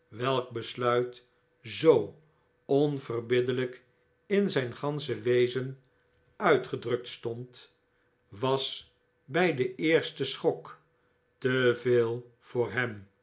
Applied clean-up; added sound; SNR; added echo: none; none; none; none.